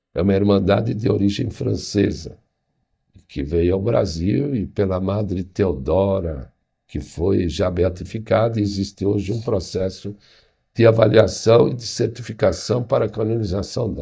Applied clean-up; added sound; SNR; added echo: neural mask model DeepFilterNet 3.